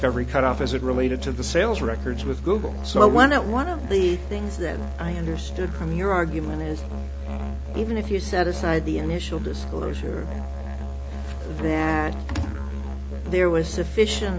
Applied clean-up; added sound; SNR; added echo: none; Musical instrument; 5 dB; none.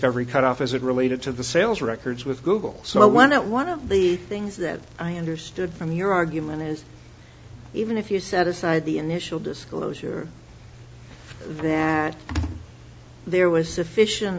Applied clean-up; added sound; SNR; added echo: none; none; none; none.